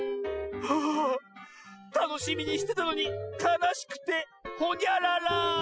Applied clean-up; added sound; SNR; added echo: classical method spectral subtraction.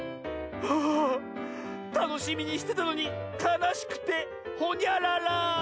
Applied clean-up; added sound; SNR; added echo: none; none; none; none.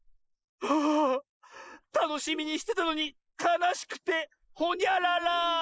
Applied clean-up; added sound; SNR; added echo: neural mask model Resemble Enhance denoiser.